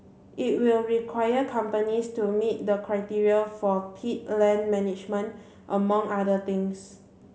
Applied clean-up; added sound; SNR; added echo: none; none; none; none.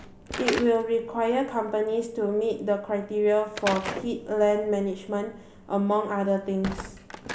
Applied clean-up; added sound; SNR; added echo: none; Slam / Wood; 12 dB; none.